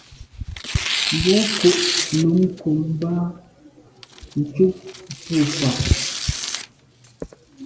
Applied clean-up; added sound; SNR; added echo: none; Tearing; 6 dB; none.